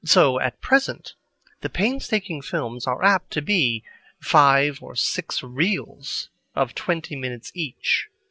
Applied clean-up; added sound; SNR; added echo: none; none; none; none.